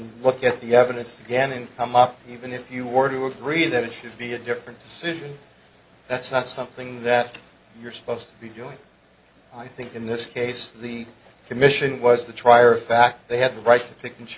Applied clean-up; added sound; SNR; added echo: none; none; none; none.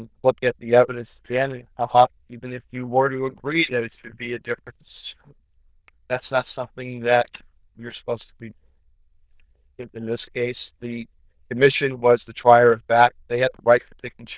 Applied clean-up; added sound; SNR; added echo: neural diffusion model UNIVERSE++.